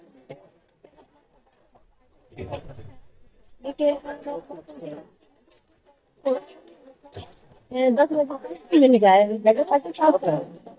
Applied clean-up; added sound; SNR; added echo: neural mask model DeepFilterNet 3.